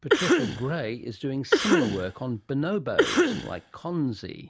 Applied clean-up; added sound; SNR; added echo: none; Cough; -3 dB; none.